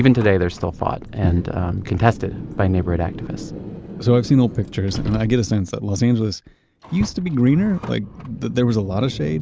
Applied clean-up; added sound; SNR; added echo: none; Car; 13 dB; none.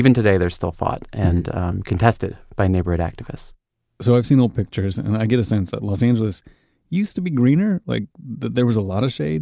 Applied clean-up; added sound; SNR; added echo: none; none; none; none.